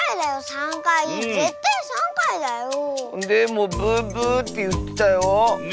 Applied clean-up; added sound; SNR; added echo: none; Trumpet; 16 dB; none.